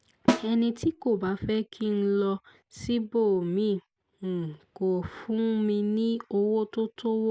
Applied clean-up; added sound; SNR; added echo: none; Snare drum; 3 dB; none.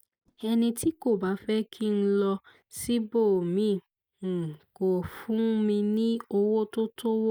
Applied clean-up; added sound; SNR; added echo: neural mask model DeepFilterNet 3.